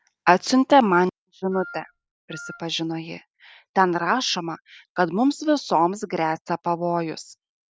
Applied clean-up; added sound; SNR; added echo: none; Wind instrument, woodwind instrument; 19 dB; none.